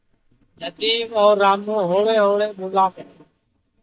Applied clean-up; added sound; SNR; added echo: neural mask model DeepFilterNet 3.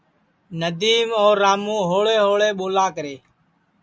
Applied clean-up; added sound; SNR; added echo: none; none; none; none.